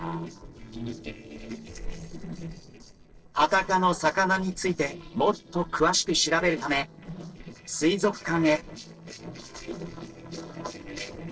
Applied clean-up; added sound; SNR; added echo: neural separator model SepFormer DNS4.